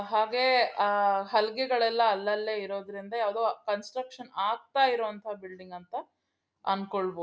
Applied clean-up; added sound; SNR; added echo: none; none; none; none.